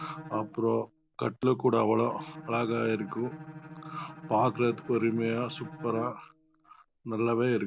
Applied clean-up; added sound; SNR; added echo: none; Bowed string instrument; 16 dB; none.